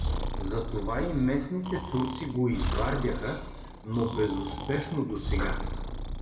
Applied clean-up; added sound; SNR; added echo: none; Breathing; 2 dB; reverberation time 1.0 s.